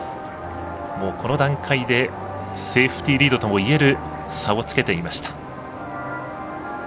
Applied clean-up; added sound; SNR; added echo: none; none; none; none.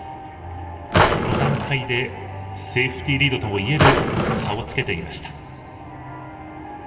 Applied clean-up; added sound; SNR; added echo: none; Drawer open or close; -5 dB; reverberation time 1.9 s.